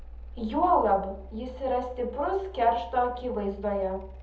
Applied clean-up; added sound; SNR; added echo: none; Mechanical fan; 15 dB; reverberation time 0.7 s.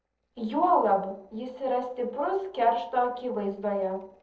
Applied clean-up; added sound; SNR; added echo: neural separator model SepFormer DNS4.